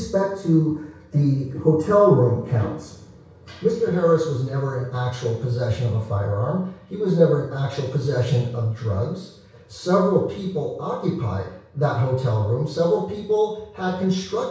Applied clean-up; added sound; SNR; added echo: none; none; none; reverberation time 0.6 s.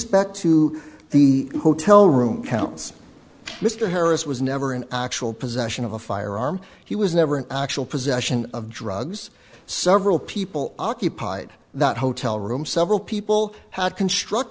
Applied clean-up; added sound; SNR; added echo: none; none; none; none.